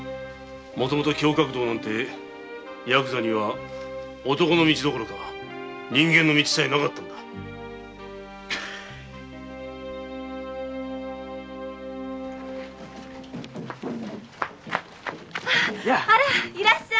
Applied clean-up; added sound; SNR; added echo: none; none; none; none.